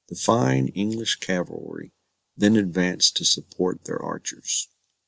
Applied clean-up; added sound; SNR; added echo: none; none; none; none.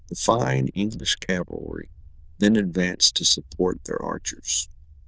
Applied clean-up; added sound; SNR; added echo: neural diffusion model UNIVERSE++.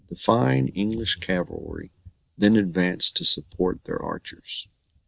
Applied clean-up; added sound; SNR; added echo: neural mask model RNNoise.